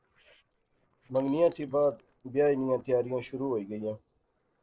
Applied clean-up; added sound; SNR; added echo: neural separator model SepFormer DNS4.